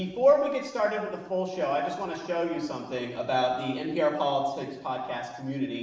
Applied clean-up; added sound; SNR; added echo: none; none; none; reverberation time 0.9 s.